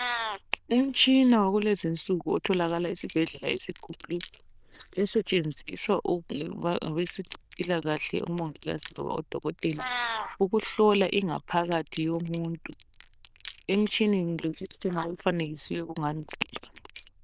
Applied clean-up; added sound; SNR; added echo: neural diffusion model UNIVERSE++.